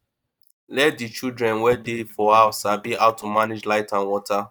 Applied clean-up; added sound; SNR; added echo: neural mask model DeepFilterNet 3.